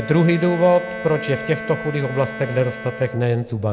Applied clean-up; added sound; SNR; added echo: none; Bowed string instrument; 12 dB; none.